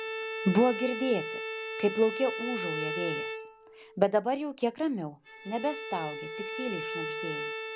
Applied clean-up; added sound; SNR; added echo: none; Bowed string instrument; 6 dB; none.